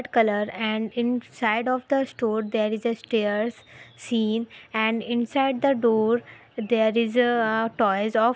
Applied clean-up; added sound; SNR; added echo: none; none; none; none.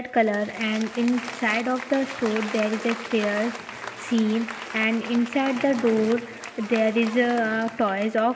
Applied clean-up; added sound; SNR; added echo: none; Applause; 12 dB; reverberation time 2.1 s.